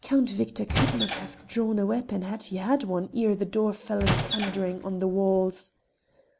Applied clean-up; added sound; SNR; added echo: none; Squeak / Wood; 2 dB; none.